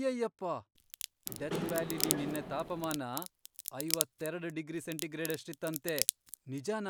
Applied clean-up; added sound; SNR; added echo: none; Engine / Mechanisms + Crack; 1 dB; none.